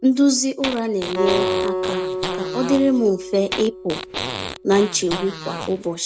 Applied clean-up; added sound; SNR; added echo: none; Acoustic guitar + Fart; 5 dB; none.